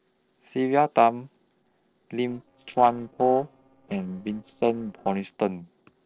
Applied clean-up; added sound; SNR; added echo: neural separator model SepFormer DNS4.